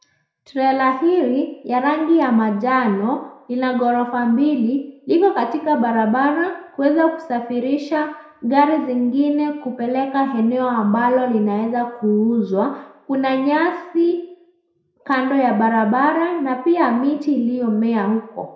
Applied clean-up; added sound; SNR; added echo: none; none; none; reverberation time 0.5 s.